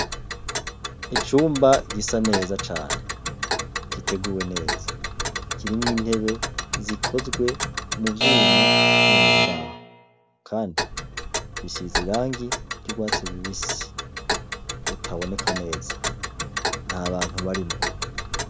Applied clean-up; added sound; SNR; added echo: none; Alarm / Clock; -3 dB; none.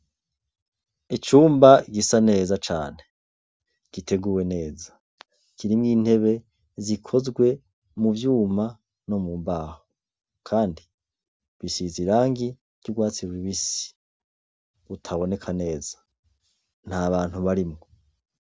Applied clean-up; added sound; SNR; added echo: none; none; none; none.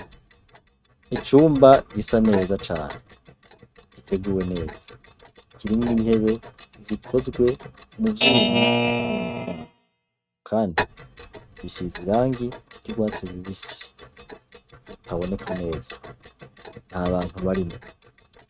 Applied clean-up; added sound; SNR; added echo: neural mask model RNNoise.